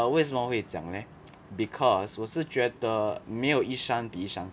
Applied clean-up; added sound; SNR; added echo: none; none; none; none.